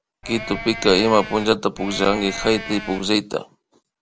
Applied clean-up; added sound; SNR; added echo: none; Livestock, farm animals, working animals; 11 dB; none.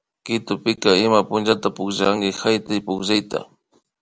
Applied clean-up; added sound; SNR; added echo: none; none; none; none.